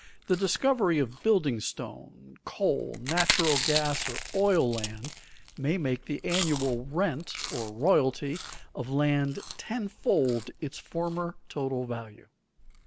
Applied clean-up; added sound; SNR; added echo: none; Chewing, mastication; 9 dB; none.